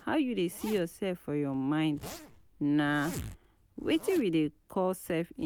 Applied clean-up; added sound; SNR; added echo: none; Zipper (clothing); 17 dB; none.